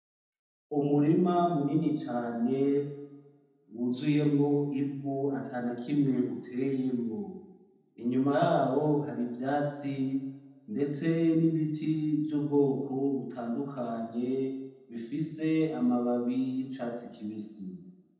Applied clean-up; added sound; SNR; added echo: none; none; none; reverberation time 0.9 s.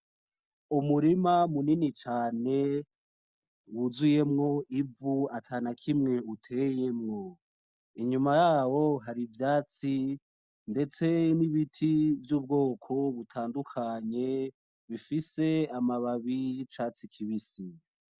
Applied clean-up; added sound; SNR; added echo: none; none; none; none.